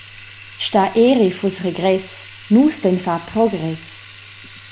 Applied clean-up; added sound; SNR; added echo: none; Bathtub (filling or washing); 15 dB; none.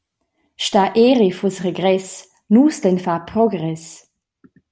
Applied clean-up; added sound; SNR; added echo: none; none; none; none.